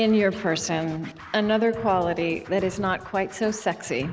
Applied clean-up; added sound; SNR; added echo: none; Scratching (performance technique); 18 dB; none.